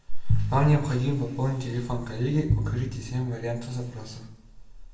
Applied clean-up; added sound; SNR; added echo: none; Piano; 6 dB; reverberation time 0.6 s.